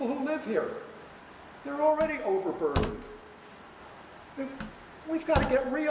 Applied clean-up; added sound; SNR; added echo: none; Slam; 7 dB; none.